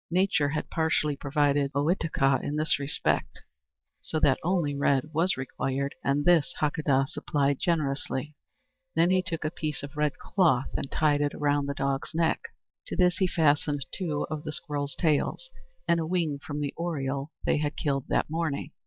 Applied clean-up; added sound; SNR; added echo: neural mask model DeepFilterNet 3.